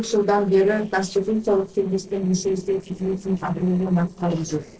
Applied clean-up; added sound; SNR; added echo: neural separator model SepFormer DNS4.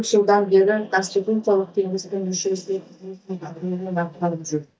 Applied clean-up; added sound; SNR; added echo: neural mask model DeepFilterNet 3.